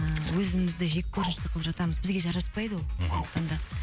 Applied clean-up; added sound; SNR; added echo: none; Bark + Splash, splatter; 13 dB; none.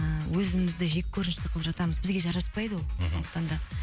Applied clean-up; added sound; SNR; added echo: none; none; none; none.